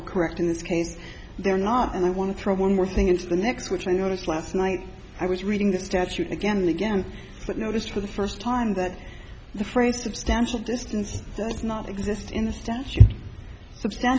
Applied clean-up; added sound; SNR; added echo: none; Bass drum; 18 dB; none.